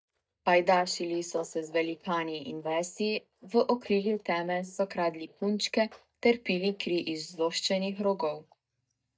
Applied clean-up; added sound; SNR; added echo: neural mask model DeepFilterNet 3.